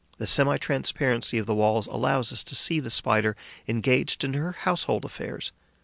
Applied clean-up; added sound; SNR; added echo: none; none; none; none.